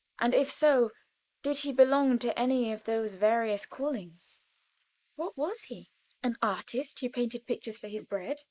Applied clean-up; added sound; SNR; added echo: neural mask model Resemble Enhance denoiser.